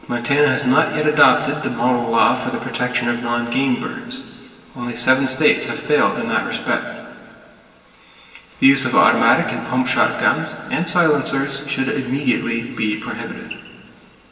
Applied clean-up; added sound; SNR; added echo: none; none; none; reverberation time 2.4 s.